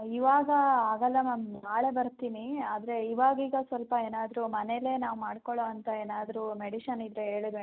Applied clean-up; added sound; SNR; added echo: none; none; none; none.